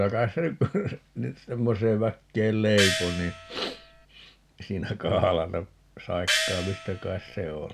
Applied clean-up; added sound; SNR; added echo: none; Gong; 3 dB; none.